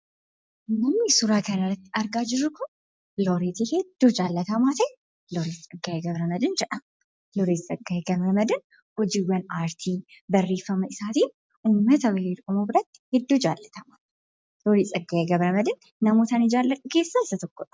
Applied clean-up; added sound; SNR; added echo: none; none; none; none.